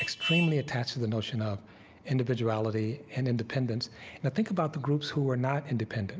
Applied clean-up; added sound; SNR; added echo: none; Vehicle horn, car horn, honking; 13 dB; none.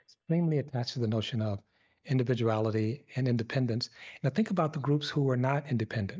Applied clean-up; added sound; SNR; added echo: neural mask model DeepFilterNet 3.